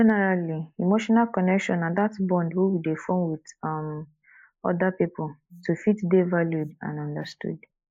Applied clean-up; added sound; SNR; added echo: neural mask model Resemble Enhance denoiser.